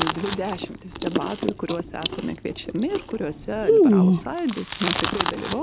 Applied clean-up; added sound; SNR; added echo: none; Chewing, mastication; -4 dB; none.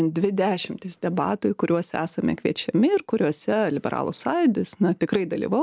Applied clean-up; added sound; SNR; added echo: none; none; none; none.